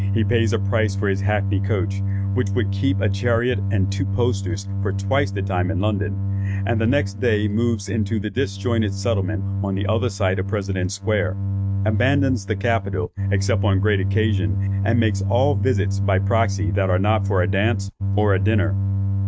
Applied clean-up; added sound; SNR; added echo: neural mask model RNNoise.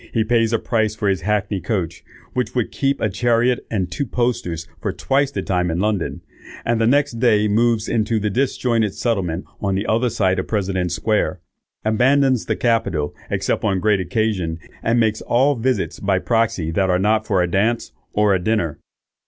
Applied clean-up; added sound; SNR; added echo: none; none; none; none.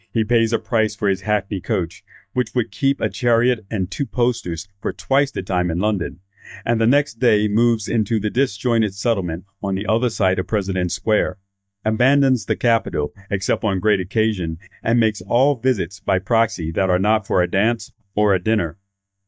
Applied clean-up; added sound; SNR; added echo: neural mask model DeepFilterNet 3.